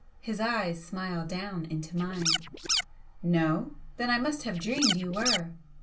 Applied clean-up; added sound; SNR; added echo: none; Scratching (performance technique); -1 dB; reverberation time 0.2 s.